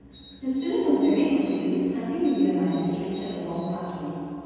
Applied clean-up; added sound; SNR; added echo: none; Bird; 17 dB; reverberation time 2.1 s.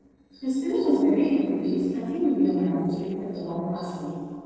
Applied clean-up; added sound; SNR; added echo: neural separator model SepFormer DNS4.